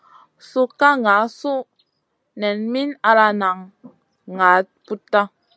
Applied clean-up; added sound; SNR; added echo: none; none; none; none.